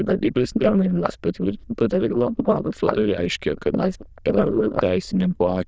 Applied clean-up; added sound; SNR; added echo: neural diffusion model UNIVERSE++.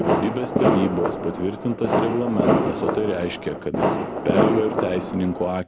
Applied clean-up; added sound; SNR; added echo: none; Fireworks; -2 dB; none.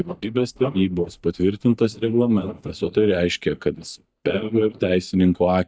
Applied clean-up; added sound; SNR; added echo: neural mask model DeepFilterNet 3.